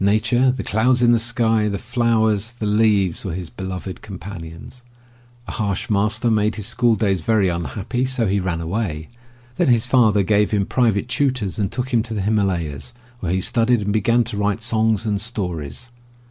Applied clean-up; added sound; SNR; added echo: none; none; none; none.